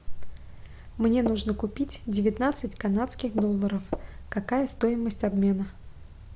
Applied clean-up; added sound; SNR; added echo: none; Tap; 9 dB; none.